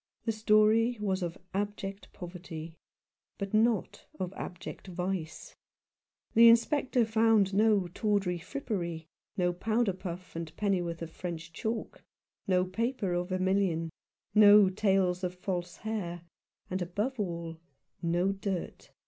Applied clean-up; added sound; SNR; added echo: none; none; none; none.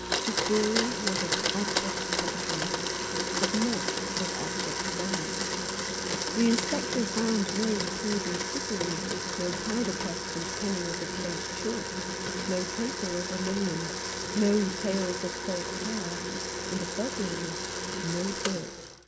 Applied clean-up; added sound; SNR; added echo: none; Domestic sounds, home sounds; -1 dB; none.